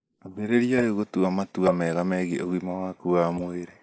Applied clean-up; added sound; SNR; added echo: neural mask model Resemble Enhance denoiser.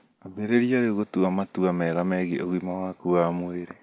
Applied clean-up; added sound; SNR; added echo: none; none; none; none.